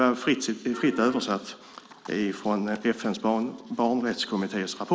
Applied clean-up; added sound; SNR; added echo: none; Piano; 10 dB; none.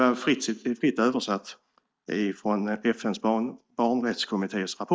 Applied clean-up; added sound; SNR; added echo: neural mask model DeepFilterNet 3.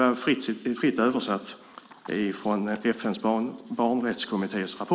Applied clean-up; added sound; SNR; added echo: neural mask model Resemble Enhance denoiser.